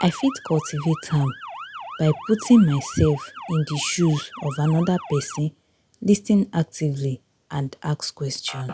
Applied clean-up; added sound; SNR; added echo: none; Motor vehicle (road) / Siren; 16 dB; none.